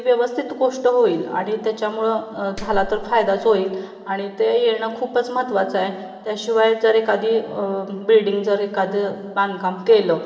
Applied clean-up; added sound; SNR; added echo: none; Clapping; 11 dB; reverberation time 2.5 s.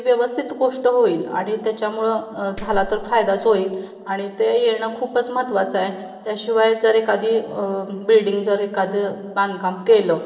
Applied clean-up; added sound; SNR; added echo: neural separator model SepFormer DNS4.